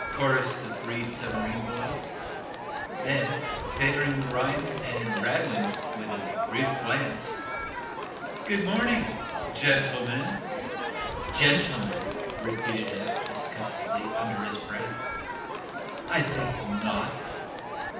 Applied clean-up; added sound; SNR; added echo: none; Crowd; 2 dB; reverberation time 0.9 s.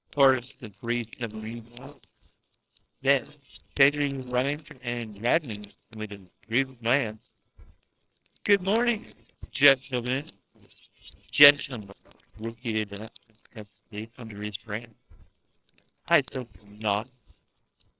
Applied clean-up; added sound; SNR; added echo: neural separator model SepFormer WHAMR!.